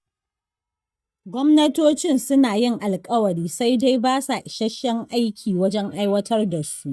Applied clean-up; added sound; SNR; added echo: neural mask model DeepFilterNet 3.